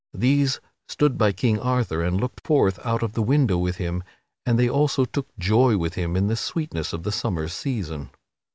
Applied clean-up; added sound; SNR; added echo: none; none; none; none.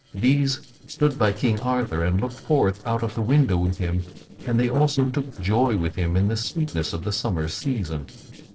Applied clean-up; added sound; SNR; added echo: neural separator model SepFormer DNS4.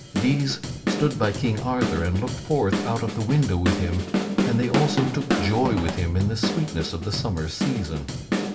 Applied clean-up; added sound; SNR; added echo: none; Drum / Drum kit; 2 dB; reverberation time 0.7 s.